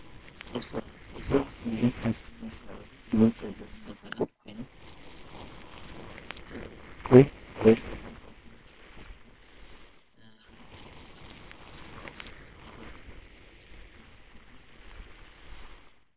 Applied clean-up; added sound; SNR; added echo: neural separator model SepFormer WHAMR!.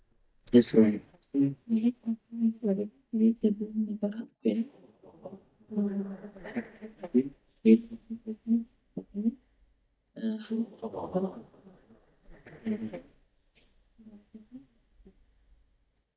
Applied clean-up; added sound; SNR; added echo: neural mask model DeepFilterNet 3.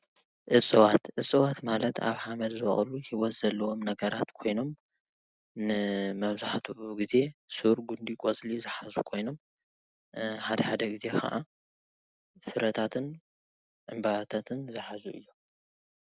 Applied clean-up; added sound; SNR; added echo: none; none; none; none.